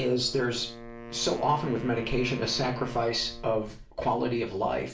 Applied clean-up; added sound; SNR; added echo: none; Wind instrument, woodwind instrument; 15 dB; reverberation time 0.3 s.